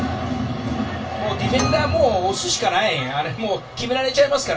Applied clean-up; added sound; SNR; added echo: none; Keyboard (musical); 17 dB; reverberation time 0.2 s.